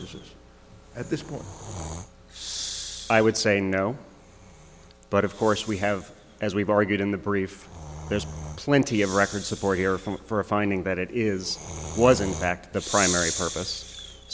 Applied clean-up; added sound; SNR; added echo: none; Breathing; 11 dB; none.